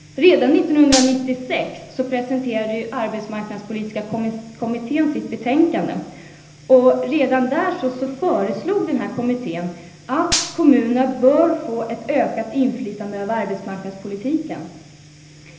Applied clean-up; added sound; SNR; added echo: none; Gunshot, gunfire; 7 dB; reverberation time 0.8 s.